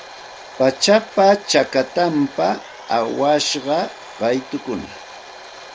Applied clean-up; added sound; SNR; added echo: none; Domestic sounds, home sounds; 18 dB; none.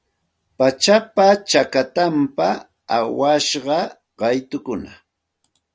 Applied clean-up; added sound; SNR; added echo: none; none; none; none.